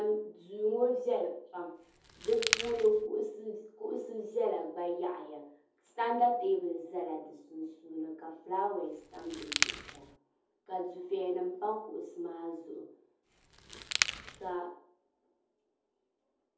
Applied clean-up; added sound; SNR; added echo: none; Crackle; 1 dB; reverberation time 0.5 s.